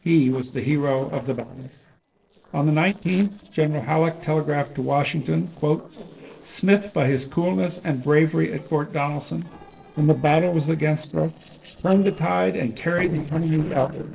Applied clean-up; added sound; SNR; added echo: neural separator model SepFormer DNS4.